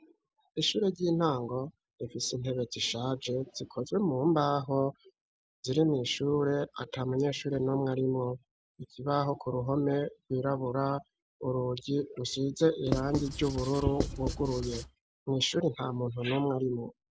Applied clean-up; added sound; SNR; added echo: none; Writing; 4 dB; none.